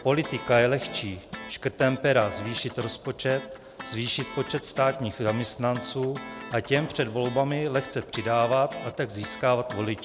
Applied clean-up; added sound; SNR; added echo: none; Guitar; 14 dB; none.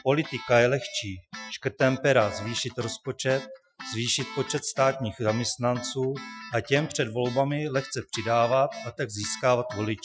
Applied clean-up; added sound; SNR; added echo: classical method Wiener filter.